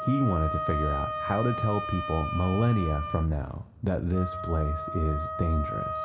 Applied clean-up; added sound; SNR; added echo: none; Wind instrument, woodwind instrument; 6 dB; reverberation time 2.3 s.